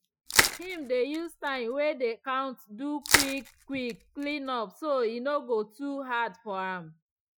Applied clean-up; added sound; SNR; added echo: classical method Wiener filter.